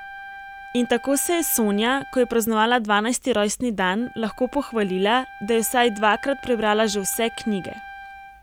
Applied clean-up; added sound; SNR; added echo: none; Wind instrument, woodwind instrument; 17 dB; none.